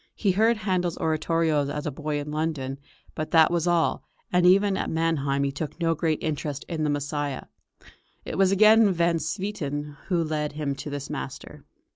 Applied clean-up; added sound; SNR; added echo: none; none; none; none.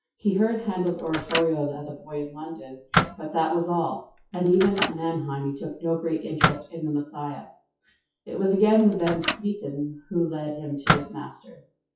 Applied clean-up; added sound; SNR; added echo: classical method WPE with log-MMSE.